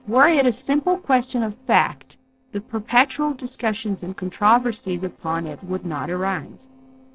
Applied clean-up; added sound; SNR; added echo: neural separator model SepFormer DNS4.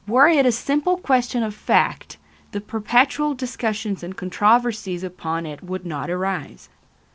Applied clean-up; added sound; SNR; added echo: none; none; none; none.